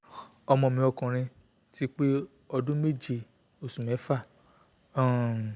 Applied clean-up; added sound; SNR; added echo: none; none; none; none.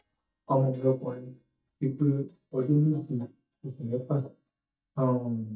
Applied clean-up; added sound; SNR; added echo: neural mask model DeepFilterNet 3.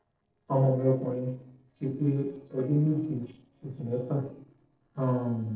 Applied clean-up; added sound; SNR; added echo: neural separator model SepFormer DNS4.